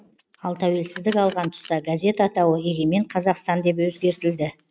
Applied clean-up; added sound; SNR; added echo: neural mask model RNNoise.